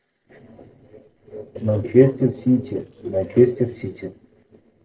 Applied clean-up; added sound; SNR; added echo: neural separator model SepFormer DNS4.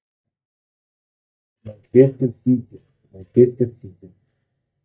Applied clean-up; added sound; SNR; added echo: neural mask model DeepFilterNet 3.